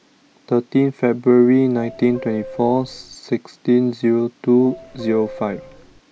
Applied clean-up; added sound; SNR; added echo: none; Subway, metro, underground / Doorbell; 16 dB; none.